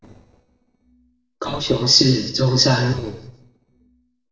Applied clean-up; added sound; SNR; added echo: neural separator model SepFormer DNS4.